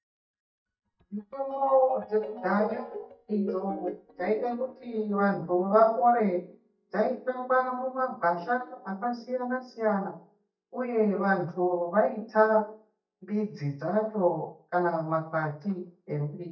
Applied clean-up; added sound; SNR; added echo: neural mask model DeepFilterNet 3.